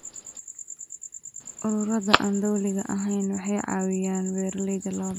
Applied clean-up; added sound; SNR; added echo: none; Telephone; 7 dB; none.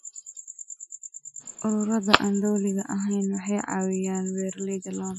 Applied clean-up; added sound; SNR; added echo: classical method Wiener filter.